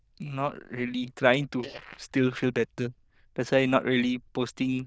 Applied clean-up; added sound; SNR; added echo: neural diffusion model UNIVERSE++.